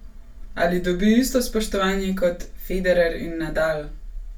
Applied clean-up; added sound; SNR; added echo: none; none; none; reverberation time 0.2 s.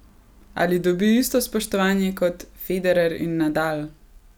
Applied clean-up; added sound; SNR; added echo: none; none; none; none.